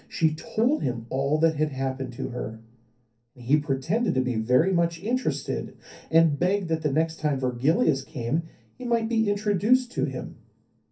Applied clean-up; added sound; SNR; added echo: none; none; none; reverberation time 0.3 s.